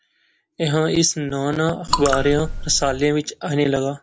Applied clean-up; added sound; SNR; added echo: none; Raindrop / Drip; 4 dB; none.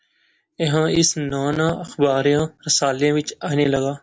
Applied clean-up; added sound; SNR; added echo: none; none; none; none.